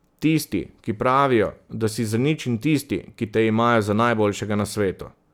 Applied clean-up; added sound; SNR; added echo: none; none; none; none.